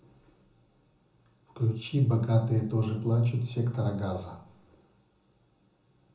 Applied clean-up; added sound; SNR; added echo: none; none; none; reverberation time 0.6 s.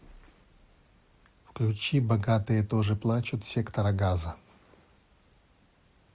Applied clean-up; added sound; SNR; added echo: none; none; none; none.